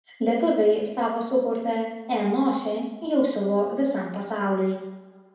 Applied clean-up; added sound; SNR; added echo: none; none; none; reverberation time 0.9 s.